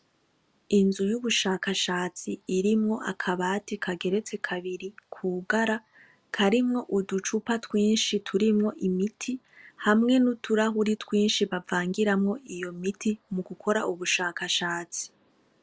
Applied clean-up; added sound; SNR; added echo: none; none; none; none.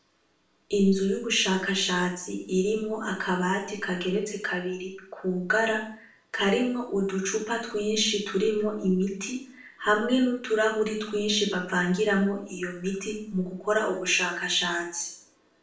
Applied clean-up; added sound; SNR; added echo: none; none; none; reverberation time 0.5 s.